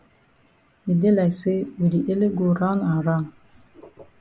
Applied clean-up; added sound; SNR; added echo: none; none; none; none.